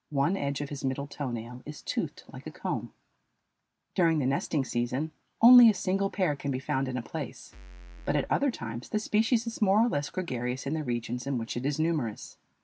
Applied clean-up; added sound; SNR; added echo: none; Bass drum / Keyboard (musical); 16 dB; none.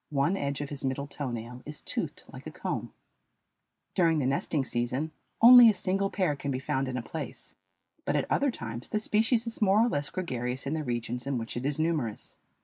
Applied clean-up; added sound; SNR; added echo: neural mask model Resemble Enhance denoiser.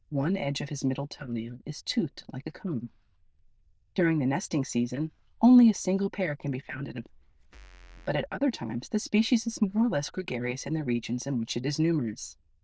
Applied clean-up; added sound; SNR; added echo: neural diffusion model UNIVERSE++.